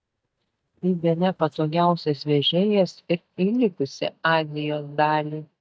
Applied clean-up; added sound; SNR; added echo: neural mask model DeepFilterNet 3.